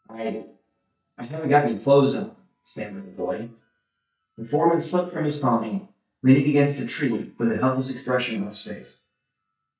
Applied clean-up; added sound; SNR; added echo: neural mask model DeepFilterNet 3.